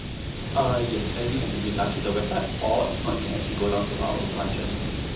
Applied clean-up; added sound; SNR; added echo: none; Hiss; 2 dB; reverberation time 0.6 s.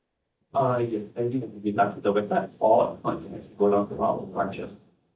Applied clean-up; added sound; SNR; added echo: neural mask model DeepFilterNet 3.